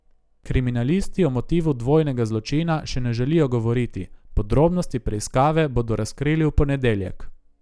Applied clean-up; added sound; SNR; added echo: none; none; none; none.